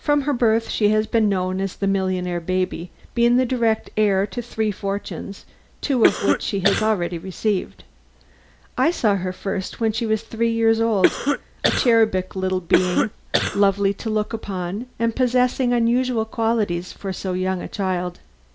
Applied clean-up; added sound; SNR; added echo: none; Cough; 1 dB; none.